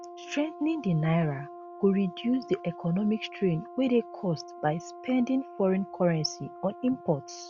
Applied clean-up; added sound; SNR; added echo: none; Brass instrument; 16 dB; none.